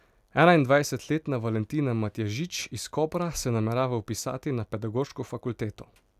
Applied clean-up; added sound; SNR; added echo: none; none; none; none.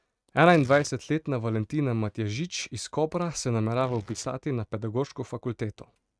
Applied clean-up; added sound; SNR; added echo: neural mask model RNNoise.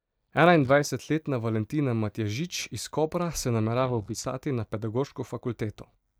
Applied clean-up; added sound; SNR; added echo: neural mask model DeepFilterNet 3.